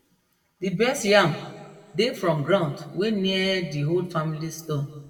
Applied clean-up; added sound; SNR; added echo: none; none; none; reverberation time 1.1 s.